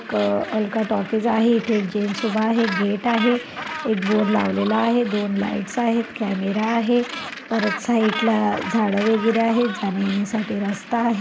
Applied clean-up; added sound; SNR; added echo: none; Gull, seagull; 11 dB; none.